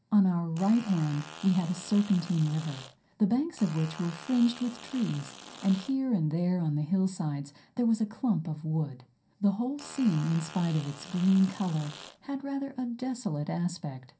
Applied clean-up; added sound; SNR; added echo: none; Fart; 17 dB; reverberation time 0.3 s.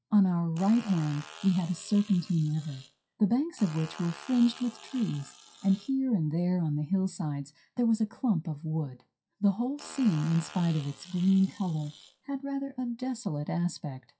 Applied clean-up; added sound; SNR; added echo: classical method WPE with log-MMSE.